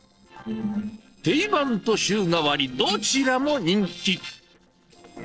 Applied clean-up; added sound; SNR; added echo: neural separator model SepFormer DNS4.